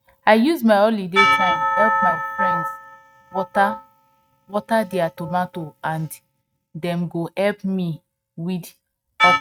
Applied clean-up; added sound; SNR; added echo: neural mask model RNNoise.